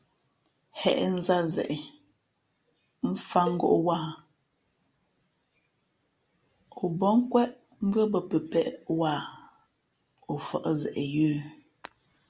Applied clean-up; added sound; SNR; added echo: none; Cowbell; 12 dB; none.